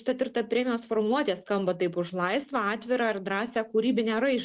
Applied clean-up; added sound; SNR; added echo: none; none; none; none.